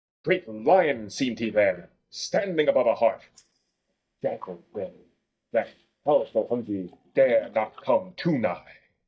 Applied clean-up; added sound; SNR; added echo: neural mask model DeepFilterNet 3.